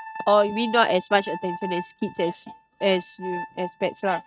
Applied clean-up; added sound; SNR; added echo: neural mask model RNNoise.